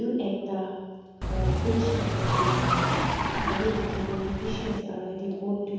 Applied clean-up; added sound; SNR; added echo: none; Car; -4 dB; reverberation time 1.2 s.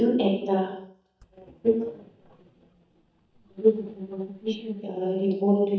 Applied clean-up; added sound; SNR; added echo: neural mask model DeepFilterNet 3.